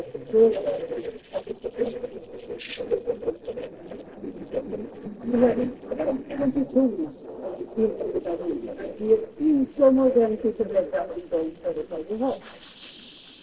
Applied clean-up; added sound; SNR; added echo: neural separator model SepFormer DNS4.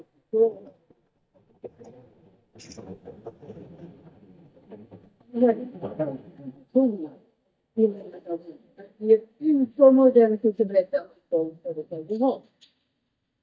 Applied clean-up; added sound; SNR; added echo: neural mask model DeepFilterNet 3.